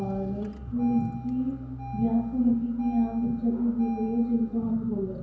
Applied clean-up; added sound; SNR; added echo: none; Engine starting; 14 dB; reverberation time 0.9 s.